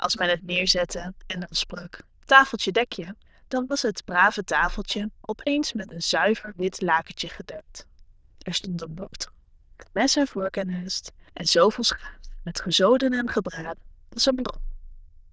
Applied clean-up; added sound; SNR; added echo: neural diffusion model UNIVERSE++.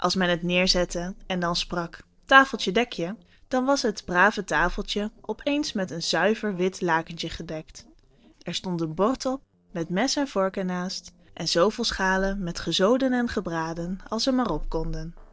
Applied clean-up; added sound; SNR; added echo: neural separator model SepFormer DNS4.